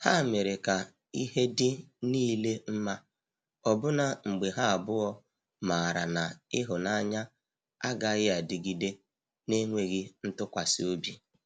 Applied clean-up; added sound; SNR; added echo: none; none; none; none.